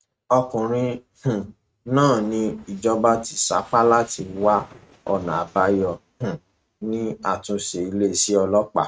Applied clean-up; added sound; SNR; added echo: neural mask model RNNoise.